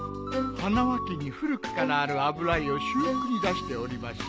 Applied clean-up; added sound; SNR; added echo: none; Bowed string instrument; 9 dB; none.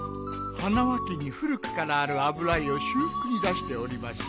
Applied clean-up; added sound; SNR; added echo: none; none; none; none.